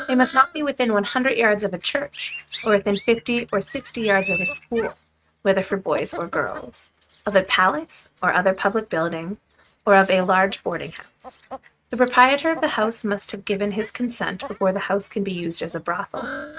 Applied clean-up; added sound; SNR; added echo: neural mask model RNNoise.